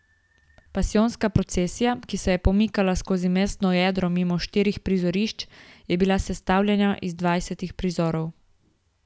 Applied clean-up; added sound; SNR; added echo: none; none; none; none.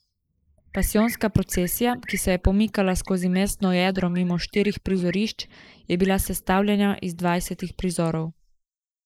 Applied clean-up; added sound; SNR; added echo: neural mask model Resemble Enhance denoiser.